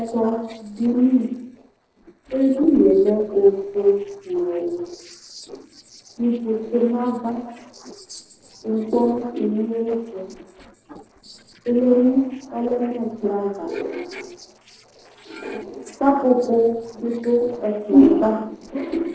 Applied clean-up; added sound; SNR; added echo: neural separator model SepFormer DNS4.